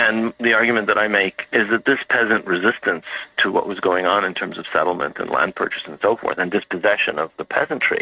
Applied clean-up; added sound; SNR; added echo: neural mask model RNNoise.